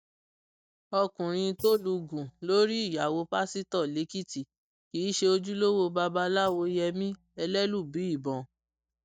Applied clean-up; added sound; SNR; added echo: neural mask model DeepFilterNet 3.